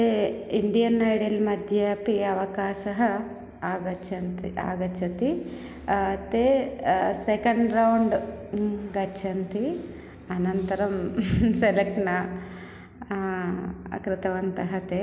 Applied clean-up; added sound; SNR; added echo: none; none; none; none.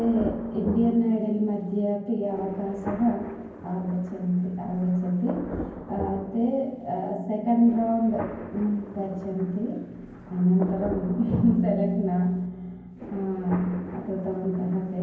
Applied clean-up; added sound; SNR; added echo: none; Thunder; 13 dB; reverberation time 0.9 s.